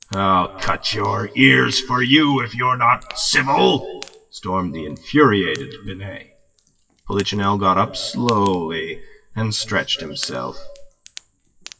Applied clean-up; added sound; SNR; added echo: classical method WPE with log-MMSE.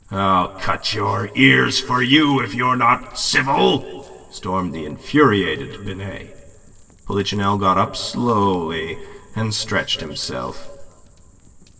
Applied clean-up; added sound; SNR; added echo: neural separator model SepFormer DNS4.